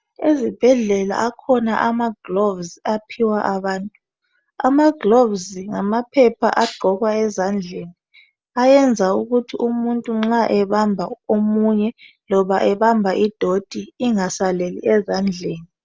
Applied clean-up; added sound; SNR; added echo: none; none; none; none.